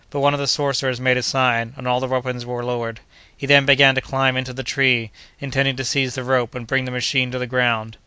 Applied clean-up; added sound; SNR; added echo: none; none; none; none.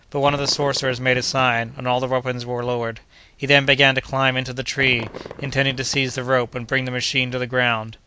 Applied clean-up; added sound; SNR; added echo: none; Fireworks; 19 dB; none.